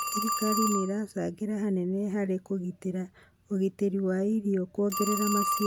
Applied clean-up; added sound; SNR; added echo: none; Telephone; 6 dB; none.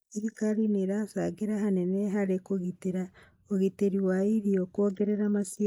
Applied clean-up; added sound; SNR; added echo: neural mask model Resemble Enhance denoiser.